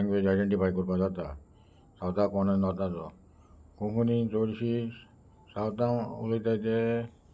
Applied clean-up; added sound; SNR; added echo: none; none; none; none.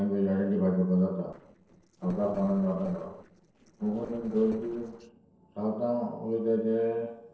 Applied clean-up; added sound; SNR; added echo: neural separator model SepFormer DNS4.